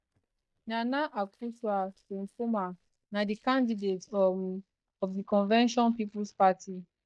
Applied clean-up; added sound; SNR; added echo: neural mask model DeepFilterNet 3.